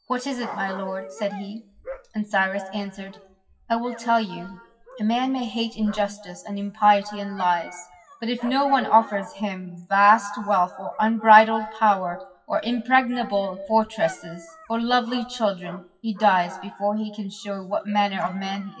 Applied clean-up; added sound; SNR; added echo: classical method WPE with log-MMSE.